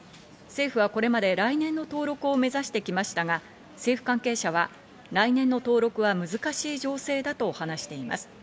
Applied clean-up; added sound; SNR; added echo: none; none; none; none.